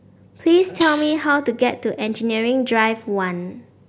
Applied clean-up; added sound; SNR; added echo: none; Cutlery, silverware; 7 dB; none.